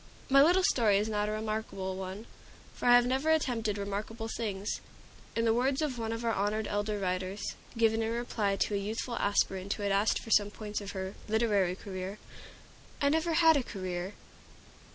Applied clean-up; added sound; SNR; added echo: none; none; none; none.